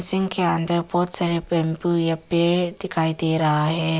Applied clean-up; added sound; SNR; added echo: none; none; none; none.